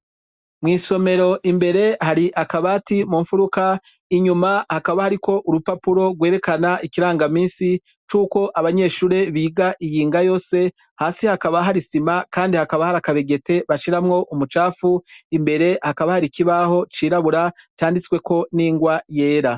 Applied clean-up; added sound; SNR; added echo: none; none; none; none.